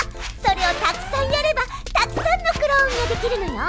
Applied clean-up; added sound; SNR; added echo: none; Fire; 11 dB; none.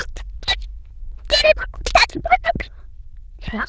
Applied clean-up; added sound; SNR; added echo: neural diffusion model UNIVERSE++.